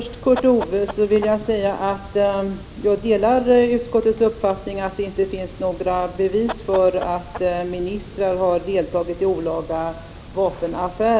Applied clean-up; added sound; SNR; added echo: none; Chicken, rooster; 14 dB; none.